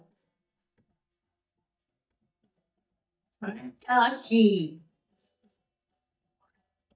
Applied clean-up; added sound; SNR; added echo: neural mask model DeepFilterNet 3.